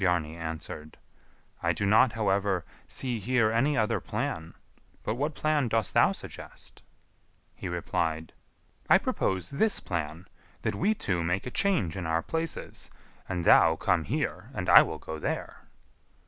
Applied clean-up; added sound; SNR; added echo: none; none; none; none.